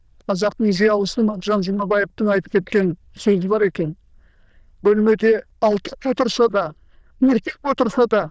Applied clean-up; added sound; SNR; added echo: neural diffusion model UNIVERSE++.